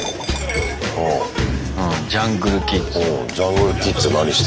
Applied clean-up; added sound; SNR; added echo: none; Coin (dropping); 17 dB; none.